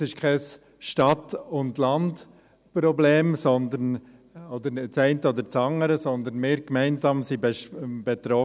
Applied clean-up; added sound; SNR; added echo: none; none; none; none.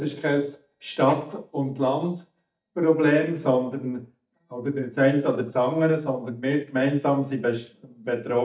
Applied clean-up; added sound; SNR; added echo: neural mask model DeepFilterNet 3.